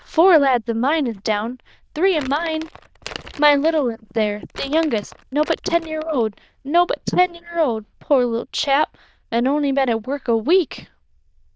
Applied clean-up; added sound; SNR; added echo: neural diffusion model UNIVERSE++.